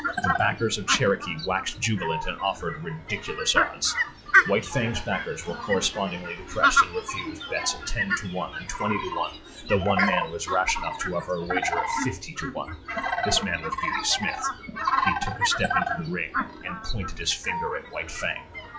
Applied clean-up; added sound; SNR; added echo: classical method log-MMSE.